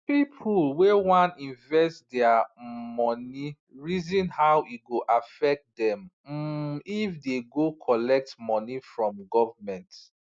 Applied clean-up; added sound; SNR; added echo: none; none; none; none.